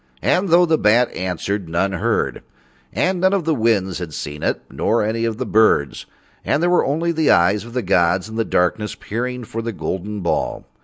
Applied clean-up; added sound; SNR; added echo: none; none; none; none.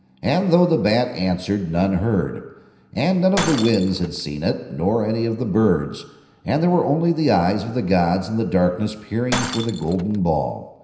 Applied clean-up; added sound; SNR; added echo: none; Shatter; 15 dB; reverberation time 0.9 s.